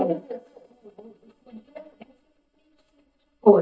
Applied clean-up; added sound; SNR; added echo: neural mask model DeepFilterNet 3.